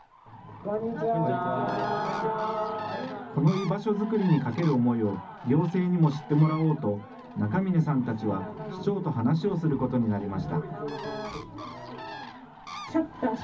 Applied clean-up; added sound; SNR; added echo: none; Bird; 17 dB; reverberation time 0.4 s.